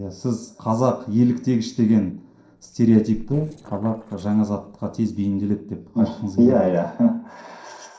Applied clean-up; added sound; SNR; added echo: neural separator model SepFormer DNS4.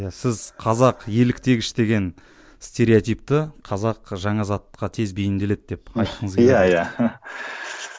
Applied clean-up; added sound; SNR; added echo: none; none; none; none.